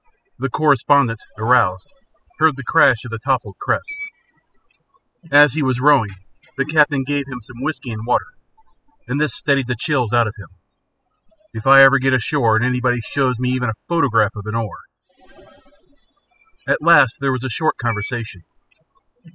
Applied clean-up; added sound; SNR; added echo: classical method spectral subtraction.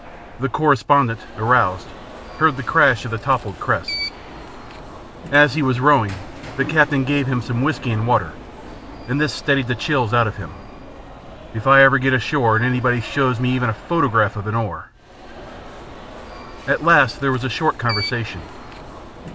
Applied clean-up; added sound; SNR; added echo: none; Alarm; 14 dB; none.